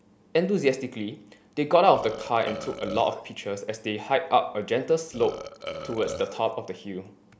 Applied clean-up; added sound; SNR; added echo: none; Burping, eructation; 11 dB; none.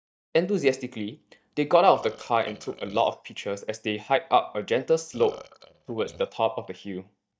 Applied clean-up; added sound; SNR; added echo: neural mask model DeepFilterNet 3.